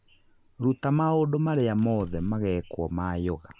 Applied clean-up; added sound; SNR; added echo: none; Fire; 20 dB; none.